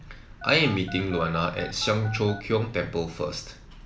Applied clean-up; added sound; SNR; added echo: none; Telephone; 14 dB; none.